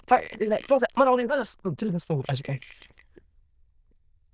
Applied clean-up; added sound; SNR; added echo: neural diffusion model UNIVERSE++.